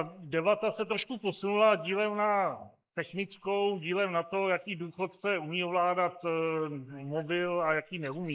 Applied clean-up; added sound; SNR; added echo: neural mask model Resemble Enhance denoiser.